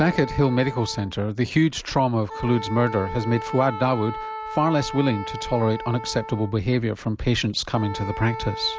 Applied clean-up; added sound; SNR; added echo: none; Wind instrument, woodwind instrument; 11 dB; none.